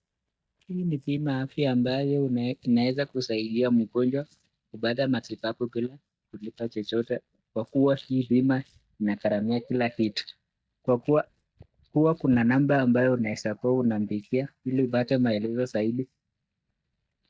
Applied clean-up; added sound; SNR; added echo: neural mask model DeepFilterNet 3.